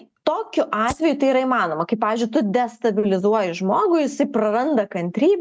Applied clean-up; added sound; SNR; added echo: neural mask model RNNoise.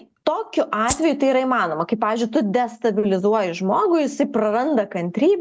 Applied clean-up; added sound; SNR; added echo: none; Rattle (instrument); 9 dB; none.